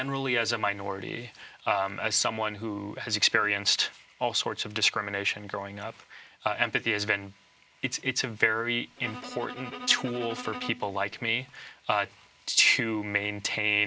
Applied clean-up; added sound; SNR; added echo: none; Bowed string instrument; 12 dB; none.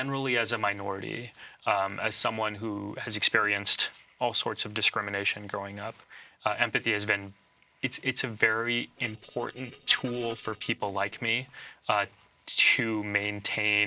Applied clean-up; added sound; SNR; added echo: neural separator model SepFormer DNS4.